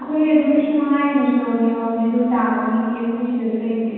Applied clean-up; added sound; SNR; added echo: none; none; none; reverberation time 2.1 s.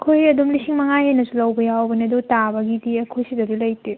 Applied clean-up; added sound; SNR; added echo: none; none; none; none.